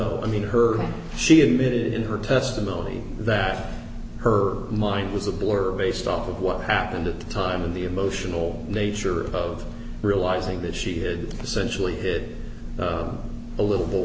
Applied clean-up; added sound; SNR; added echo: none; none; none; none.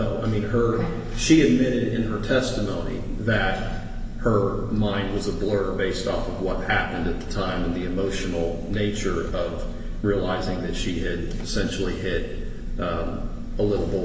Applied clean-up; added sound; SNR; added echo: none; none; none; reverberation time 2.5 s.